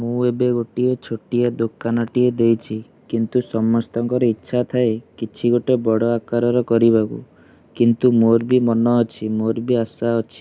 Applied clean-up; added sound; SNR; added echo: none; none; none; none.